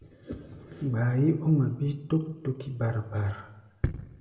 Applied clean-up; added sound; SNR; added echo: none; none; none; reverberation time 0.9 s.